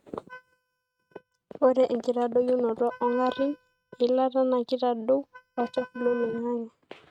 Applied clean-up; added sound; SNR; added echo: neural mask model RNNoise.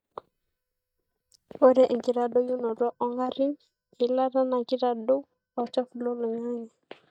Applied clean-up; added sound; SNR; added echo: neural mask model DeepFilterNet 3.